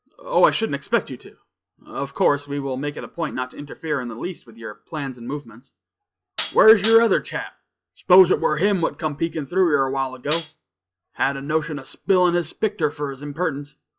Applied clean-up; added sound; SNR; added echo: classical method log-MMSE.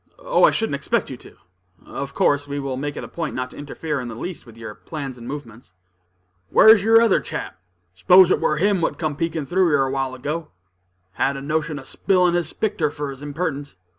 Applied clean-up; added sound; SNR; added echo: none; none; none; none.